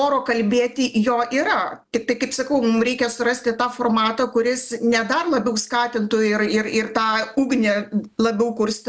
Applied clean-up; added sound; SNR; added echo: none; none; none; none.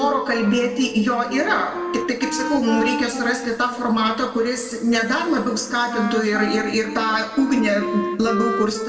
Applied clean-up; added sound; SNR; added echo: none; Wind instrument, woodwind instrument; 8 dB; reverberation time 1.5 s.